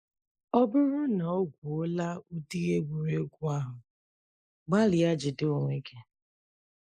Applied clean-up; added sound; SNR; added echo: neural mask model Resemble Enhance denoiser.